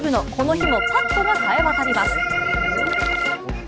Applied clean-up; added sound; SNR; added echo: none; Organ; -1 dB; none.